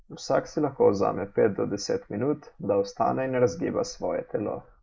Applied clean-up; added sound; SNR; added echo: neural mask model Resemble Enhance denoiser.